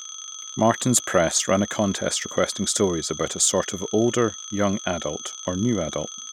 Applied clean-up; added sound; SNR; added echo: none; Telephone; 13 dB; none.